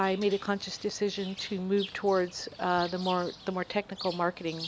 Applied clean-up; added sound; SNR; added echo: none; Bird; 14 dB; none.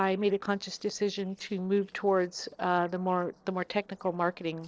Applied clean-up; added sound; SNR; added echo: neural separator model SepFormer DNS4.